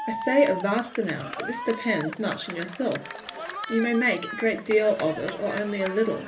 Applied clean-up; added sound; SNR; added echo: none; Cheering; 10 dB; reverberation time 0.3 s.